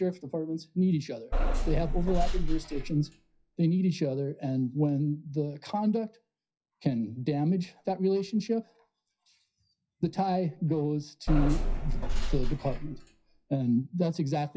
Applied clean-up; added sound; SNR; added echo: classical method WPE with log-MMSE.